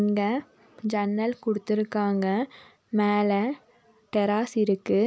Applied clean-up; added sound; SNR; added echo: none; none; none; none.